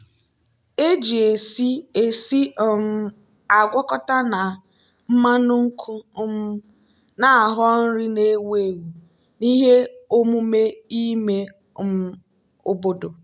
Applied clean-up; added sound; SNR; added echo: none; none; none; none.